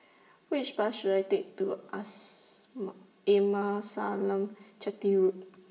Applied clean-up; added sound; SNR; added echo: none; none; none; reverberation time 0.8 s.